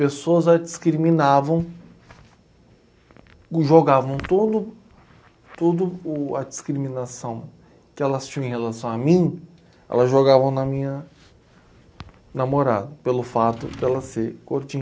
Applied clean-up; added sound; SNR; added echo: none; Drawer open or close; 19 dB; none.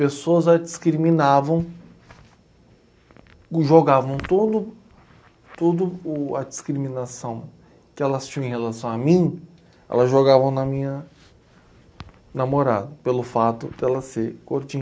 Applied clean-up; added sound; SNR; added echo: none; none; none; none.